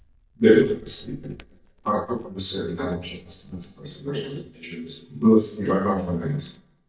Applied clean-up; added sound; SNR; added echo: neural mask model DeepFilterNet 3.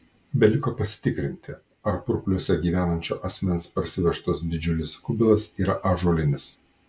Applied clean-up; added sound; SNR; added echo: none; none; none; none.